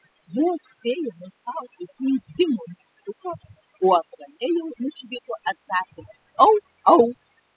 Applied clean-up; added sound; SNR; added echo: classical method spectral subtraction.